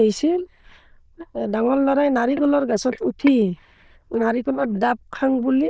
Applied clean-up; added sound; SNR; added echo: neural diffusion model UNIVERSE++.